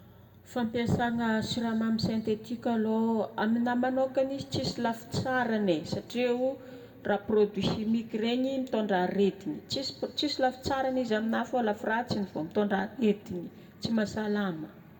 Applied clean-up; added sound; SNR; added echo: none; none; none; reverberation time 1.0 s.